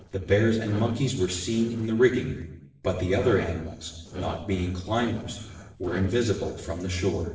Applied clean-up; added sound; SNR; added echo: neural separator model SepFormer DNS4.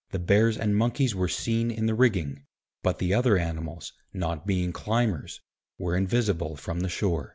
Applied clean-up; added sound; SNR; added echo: none; none; none; none.